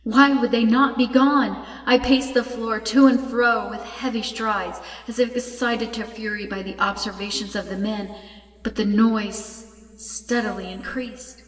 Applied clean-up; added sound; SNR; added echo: none; none; none; reverberation time 2.7 s.